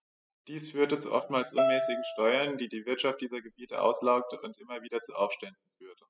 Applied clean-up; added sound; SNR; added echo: classical method spectral subtraction.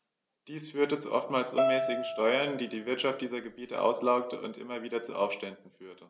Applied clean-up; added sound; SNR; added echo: none; Bowed string instrument; 1 dB; none.